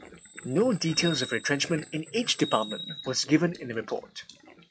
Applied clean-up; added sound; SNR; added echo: classical method log-MMSE.